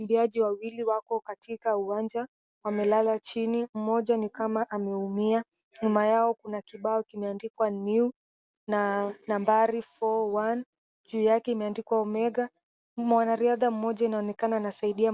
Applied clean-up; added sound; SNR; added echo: none; none; none; none.